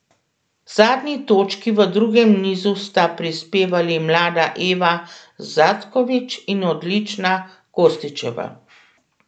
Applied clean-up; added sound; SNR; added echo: none; none; none; none.